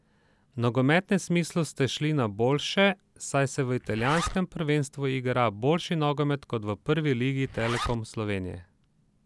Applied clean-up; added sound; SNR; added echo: none; Zipper (clothing); 13 dB; none.